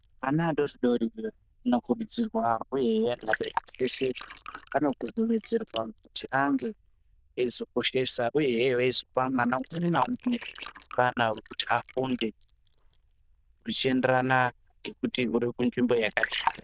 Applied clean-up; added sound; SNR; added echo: neural diffusion model UNIVERSE++.